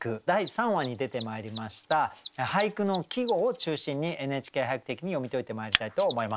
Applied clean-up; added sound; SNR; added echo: none; Mechanisms; 10 dB; none.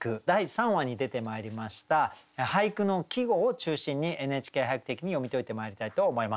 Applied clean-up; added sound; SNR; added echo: none; none; none; none.